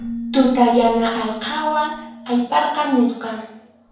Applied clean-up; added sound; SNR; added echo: none; Keyboard (musical); 13 dB; reverberation time 0.7 s.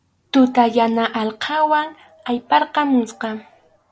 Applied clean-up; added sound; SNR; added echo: none; none; none; none.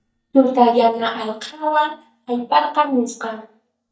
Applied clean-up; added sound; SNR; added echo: neural mask model DeepFilterNet 3.